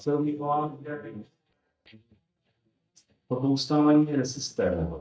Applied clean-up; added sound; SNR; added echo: neural mask model DeepFilterNet 3.